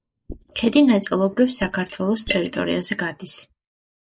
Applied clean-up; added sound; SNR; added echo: neural mask model Resemble Enhance denoiser.